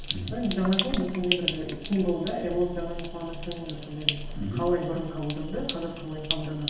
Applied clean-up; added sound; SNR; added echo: none; Sink (filling or washing); 0 dB; reverberation time 0.9 s.